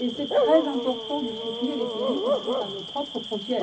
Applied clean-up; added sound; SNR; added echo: none; Bark / Cricket; 1 dB; reverberation time 0.4 s.